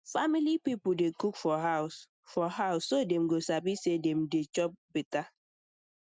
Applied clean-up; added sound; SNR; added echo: none; none; none; none.